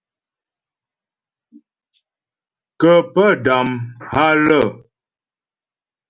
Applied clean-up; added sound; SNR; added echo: none; none; none; none.